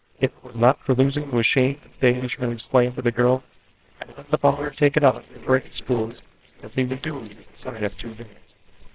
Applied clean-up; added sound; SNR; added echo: neural separator model SepFormer WHAMR!.